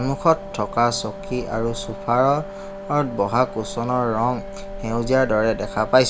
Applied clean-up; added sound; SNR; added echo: none; Cricket / Motor vehicle (road) + Wind instrument, woodwind instrument; 11 dB; none.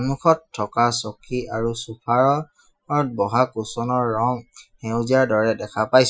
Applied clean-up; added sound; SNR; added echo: classical method Wiener filter.